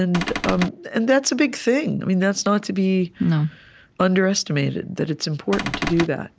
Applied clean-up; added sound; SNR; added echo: none; Cupboard open or close / Door; 5 dB; none.